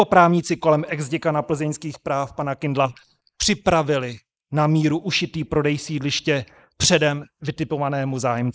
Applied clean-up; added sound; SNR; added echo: neural mask model Resemble Enhance denoiser.